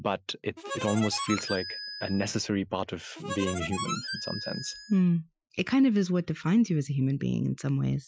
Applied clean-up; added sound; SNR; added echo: classical method Wiener filter.